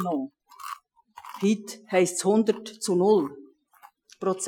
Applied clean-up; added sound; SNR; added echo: classical method Wiener filter.